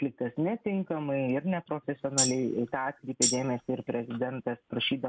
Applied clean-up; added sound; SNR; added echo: none; Tambourine; 1 dB; none.